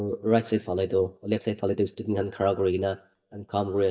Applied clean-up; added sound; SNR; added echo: neural mask model DeepFilterNet 3.